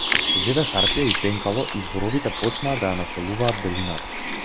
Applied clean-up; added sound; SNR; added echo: none; Bird + Chewing, mastication; -1 dB; none.